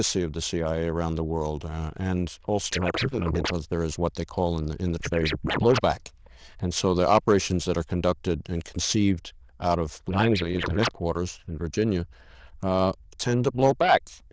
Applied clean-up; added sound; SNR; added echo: neural diffusion model UNIVERSE++.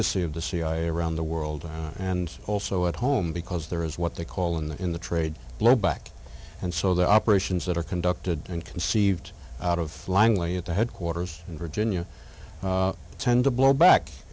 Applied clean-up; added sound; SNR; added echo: none; none; none; none.